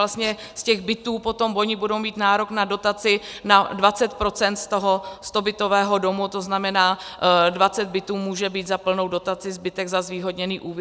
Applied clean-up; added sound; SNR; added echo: none; none; none; none.